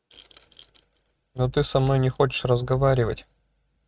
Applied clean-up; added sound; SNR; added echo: neural mask model RNNoise.